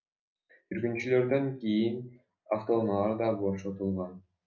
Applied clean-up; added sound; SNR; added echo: none; none; none; none.